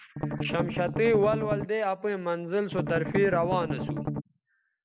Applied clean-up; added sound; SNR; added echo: none; Strum; 3 dB; none.